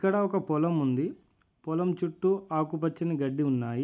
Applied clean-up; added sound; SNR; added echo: none; none; none; none.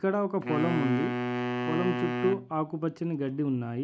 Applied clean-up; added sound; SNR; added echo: none; Wind instrument, woodwind instrument; 3 dB; none.